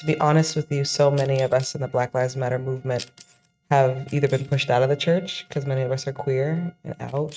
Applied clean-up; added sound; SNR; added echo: neural mask model RNNoise.